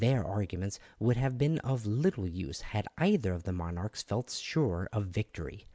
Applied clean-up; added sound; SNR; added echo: none; none; none; none.